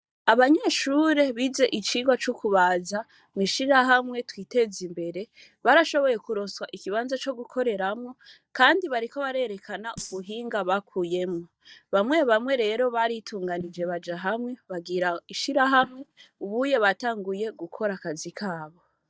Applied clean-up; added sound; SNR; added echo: neural mask model DeepFilterNet 3.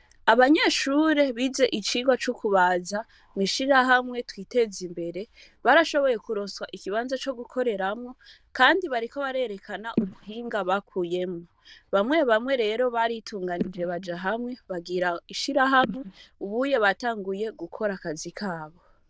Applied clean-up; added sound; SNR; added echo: neural diffusion model UNIVERSE++.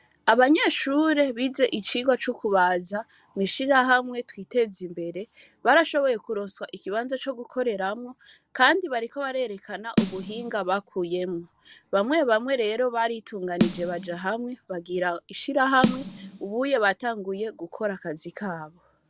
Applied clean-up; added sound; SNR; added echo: none; Snare drum; 6 dB; none.